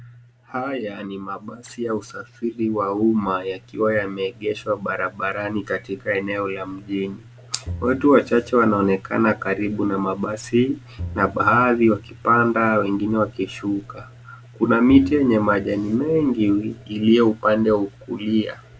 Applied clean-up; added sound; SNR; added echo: none; Bowed string instrument; 18 dB; none.